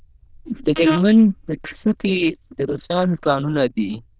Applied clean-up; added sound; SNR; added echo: neural diffusion model UNIVERSE++.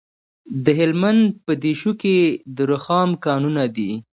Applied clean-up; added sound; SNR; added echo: none; none; none; none.